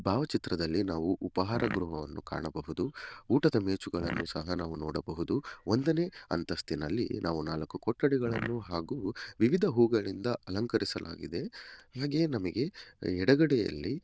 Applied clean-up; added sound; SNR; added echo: neural diffusion model UNIVERSE++.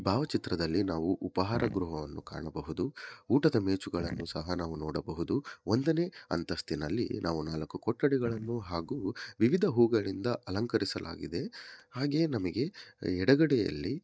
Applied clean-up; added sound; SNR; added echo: neural mask model DeepFilterNet 3.